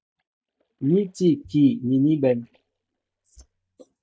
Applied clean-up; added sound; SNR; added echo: neural mask model DeepFilterNet 3.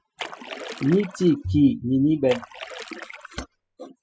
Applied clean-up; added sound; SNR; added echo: classical method spectral subtraction.